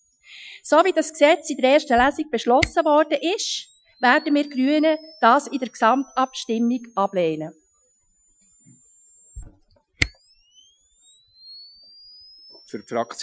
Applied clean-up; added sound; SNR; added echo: classical method Wiener filter.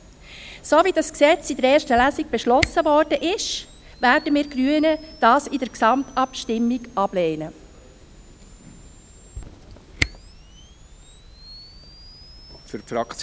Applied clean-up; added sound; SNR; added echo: none; Camera; 15 dB; none.